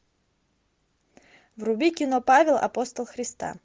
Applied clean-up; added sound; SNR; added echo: none; none; none; none.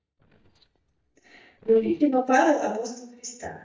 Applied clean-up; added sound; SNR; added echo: neural mask model DeepFilterNet 3.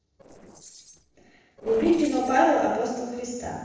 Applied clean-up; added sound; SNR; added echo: neural separator model SepFormer DNS4.